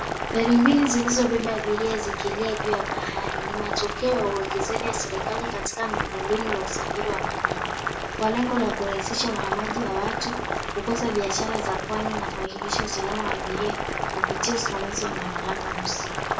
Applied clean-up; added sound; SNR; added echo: none; Boiling; 1 dB; reverberation time 0.3 s.